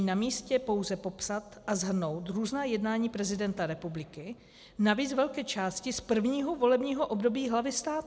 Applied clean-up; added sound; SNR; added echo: none; none; none; none.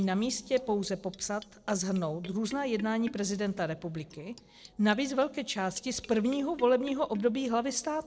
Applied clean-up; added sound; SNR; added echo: neural separator model SepFormer DNS4.